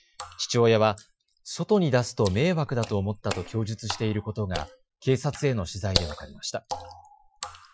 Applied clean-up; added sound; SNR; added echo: classical method Wiener filter.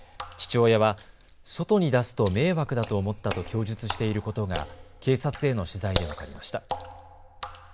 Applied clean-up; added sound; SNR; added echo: none; Water / Splash, splatter; 10 dB; none.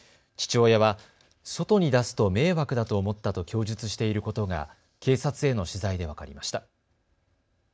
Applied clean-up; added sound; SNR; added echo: none; none; none; none.